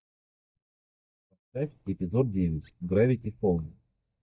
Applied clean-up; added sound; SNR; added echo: neural mask model DeepFilterNet 3.